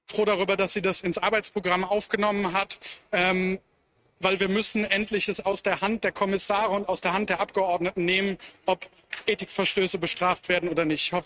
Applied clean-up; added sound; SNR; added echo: neural mask model RNNoise.